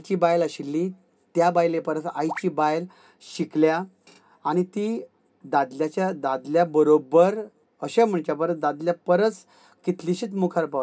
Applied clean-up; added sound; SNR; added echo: none; none; none; reverberation time 0.3 s.